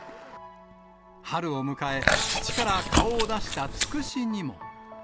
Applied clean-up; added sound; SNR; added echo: none; Chewing, mastication; -4 dB; none.